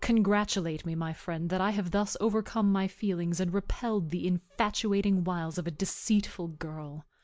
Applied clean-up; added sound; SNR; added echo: none; none; none; none.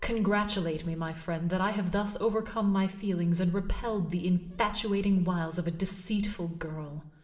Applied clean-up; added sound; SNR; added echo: none; none; none; reverberation time 1.0 s.